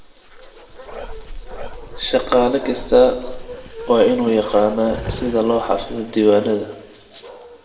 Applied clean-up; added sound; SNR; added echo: none; Bark; 13 dB; reverberation time 0.8 s.